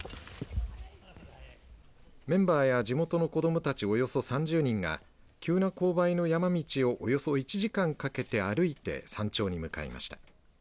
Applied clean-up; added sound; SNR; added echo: none; none; none; none.